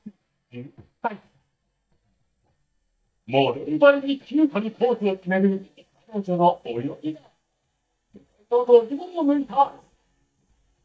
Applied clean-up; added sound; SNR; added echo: neural mask model DeepFilterNet 3.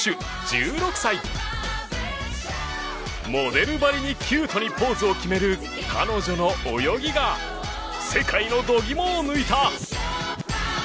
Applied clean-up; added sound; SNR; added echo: none; none; none; none.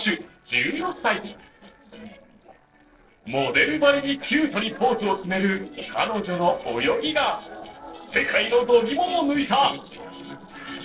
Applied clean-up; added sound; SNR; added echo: neural separator model SepFormer DNS4.